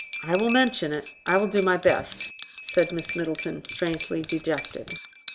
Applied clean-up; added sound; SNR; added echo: none; Cutlery, silverware; 8 dB; none.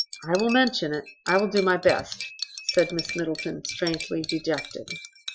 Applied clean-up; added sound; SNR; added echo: classical method Wiener filter.